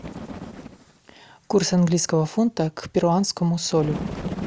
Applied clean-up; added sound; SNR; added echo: none; Bird; 13 dB; none.